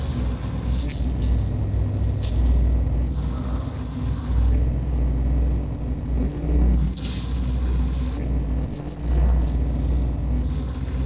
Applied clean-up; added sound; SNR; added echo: neural separator model SepFormer DNS4.